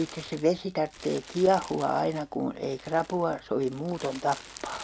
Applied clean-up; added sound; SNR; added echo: none; Crumpling, crinkling; 18 dB; none.